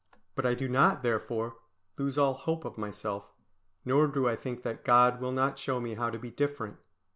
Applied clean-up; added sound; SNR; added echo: none; none; none; none.